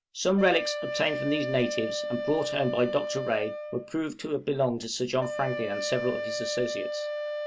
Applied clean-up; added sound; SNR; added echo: none; Wind instrument, woodwind instrument; 5 dB; none.